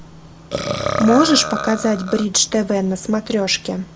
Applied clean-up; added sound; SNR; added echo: none; Burping, eructation; 7 dB; none.